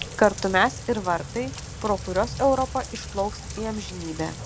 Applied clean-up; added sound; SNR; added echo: none; Rain; 10 dB; none.